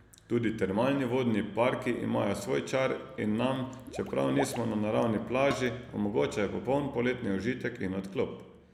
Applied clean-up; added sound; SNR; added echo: none; Water / Liquid + Dishes, pots, and pans; 15 dB; none.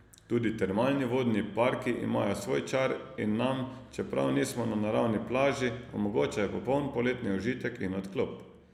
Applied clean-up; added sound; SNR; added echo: none; none; none; none.